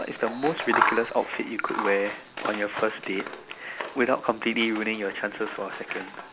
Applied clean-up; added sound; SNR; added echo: none; Scissors; 5 dB; none.